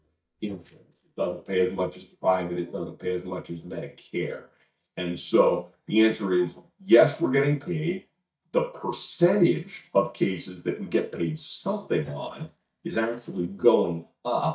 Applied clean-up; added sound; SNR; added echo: neural mask model DeepFilterNet 3.